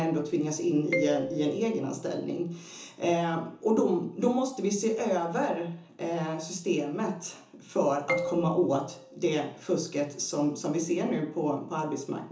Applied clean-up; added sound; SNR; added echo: none; Marimba, xylophone; 10 dB; reverberation time 0.7 s.